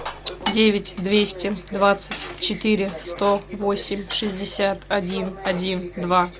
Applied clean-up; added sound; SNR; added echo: none; none; none; none.